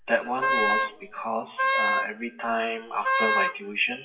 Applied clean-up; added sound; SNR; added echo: classical method WPE with log-MMSE.